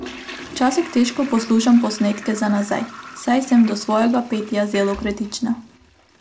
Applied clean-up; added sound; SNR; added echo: none; Toilet flush; 18 dB; none.